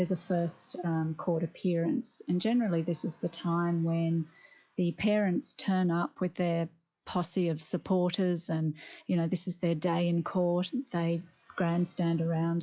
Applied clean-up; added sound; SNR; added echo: classical method log-MMSE.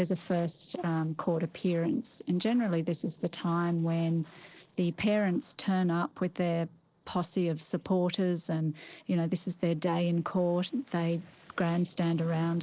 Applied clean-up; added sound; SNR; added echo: neural separator model SepFormer DNS4.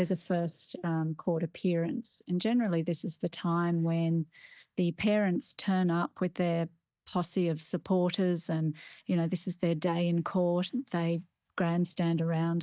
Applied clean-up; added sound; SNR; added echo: neural mask model DeepFilterNet 3.